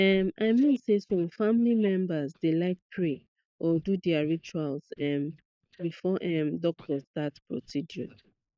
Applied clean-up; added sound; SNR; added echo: neural mask model DeepFilterNet 3.